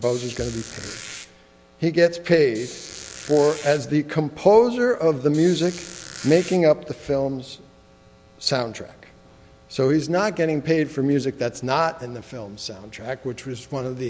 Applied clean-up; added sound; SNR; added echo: none; Squeak; 15 dB; none.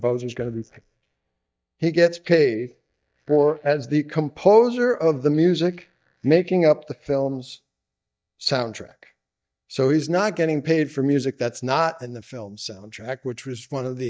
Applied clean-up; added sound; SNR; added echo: neural mask model DeepFilterNet 3.